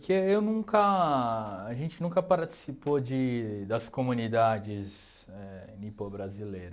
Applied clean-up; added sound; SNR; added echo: none; none; none; none.